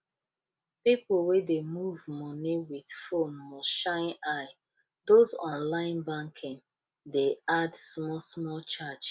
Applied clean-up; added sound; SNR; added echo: none; none; none; none.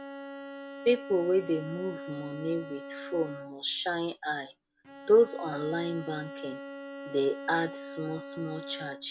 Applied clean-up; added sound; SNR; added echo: none; Bowed string instrument; 11 dB; none.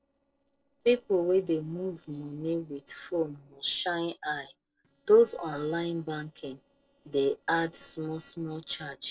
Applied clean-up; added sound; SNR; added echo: neural separator model SepFormer DNS4.